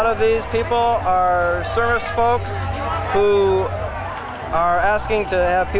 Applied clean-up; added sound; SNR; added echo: none; none; none; none.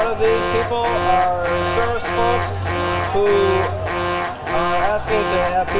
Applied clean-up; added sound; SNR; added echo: none; Alarm; 3 dB; reverberation time 2.0 s.